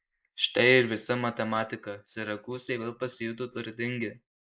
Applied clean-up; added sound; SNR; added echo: neural mask model Resemble Enhance denoiser.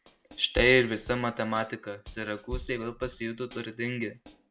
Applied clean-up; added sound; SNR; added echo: none; Bass drum / Snare drum / Drum kit; 13 dB; none.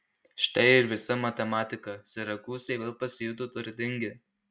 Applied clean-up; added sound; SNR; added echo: none; none; none; none.